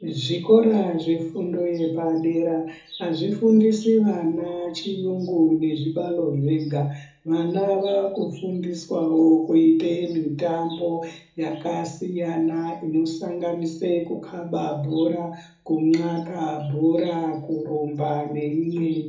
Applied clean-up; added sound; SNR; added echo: none; none; none; reverberation time 0.6 s.